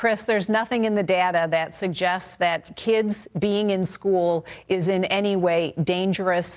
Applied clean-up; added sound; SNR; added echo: none; none; none; none.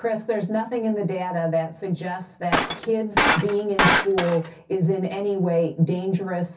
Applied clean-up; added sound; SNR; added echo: none; Shatter; -1 dB; reverberation time 0.3 s.